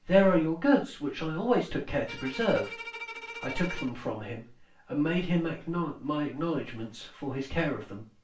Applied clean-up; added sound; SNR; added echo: none; Bowed string instrument; 13 dB; reverberation time 0.3 s.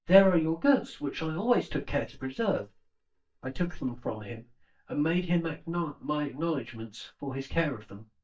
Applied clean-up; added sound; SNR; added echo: neural mask model DeepFilterNet 3.